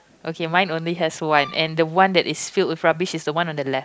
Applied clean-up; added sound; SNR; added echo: none; Wind instrument, woodwind instrument; 17 dB; none.